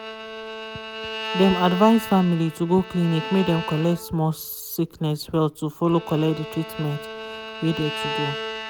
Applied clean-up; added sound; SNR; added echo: none; Bowed string instrument; 10 dB; none.